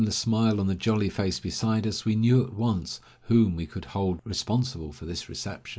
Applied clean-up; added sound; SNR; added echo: none; none; none; none.